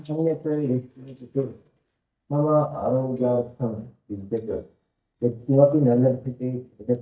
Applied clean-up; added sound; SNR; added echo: neural mask model DeepFilterNet 3.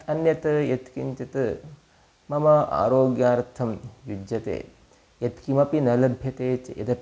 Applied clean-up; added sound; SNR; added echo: none; none; none; none.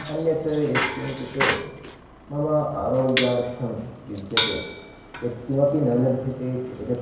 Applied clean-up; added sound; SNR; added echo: none; Bicycle; 5 dB; reverberation time 1.0 s.